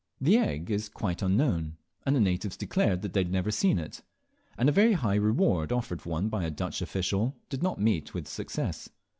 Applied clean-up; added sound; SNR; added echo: none; none; none; none.